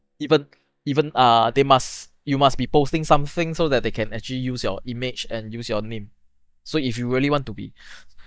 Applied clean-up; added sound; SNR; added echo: neural mask model DeepFilterNet 3.